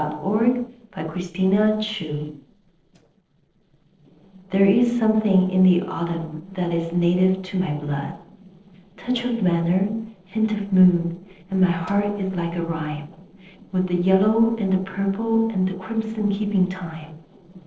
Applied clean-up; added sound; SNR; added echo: neural separator model SepFormer DNS4.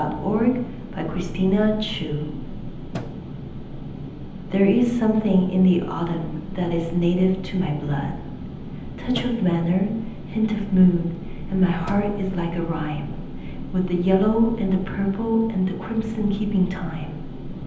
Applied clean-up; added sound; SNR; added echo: none; Drum; 19 dB; reverberation time 0.9 s.